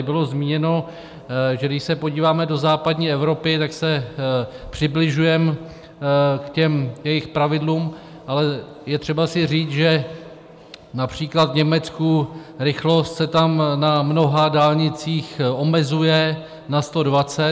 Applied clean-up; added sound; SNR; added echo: none; none; none; none.